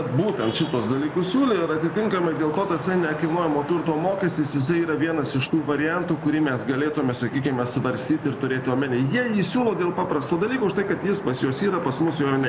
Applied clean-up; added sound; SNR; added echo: none; Traffic noise, roadway noise / Vehicle horn, car horn, honking; 13 dB; none.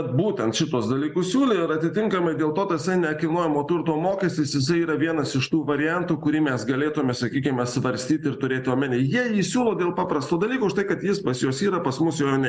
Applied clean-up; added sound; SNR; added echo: none; none; none; none.